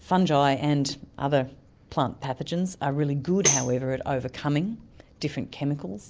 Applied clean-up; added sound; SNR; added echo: none; Tambourine; 3 dB; none.